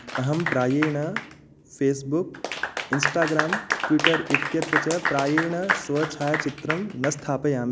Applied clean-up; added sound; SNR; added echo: none; Applause / Clapping; 3 dB; none.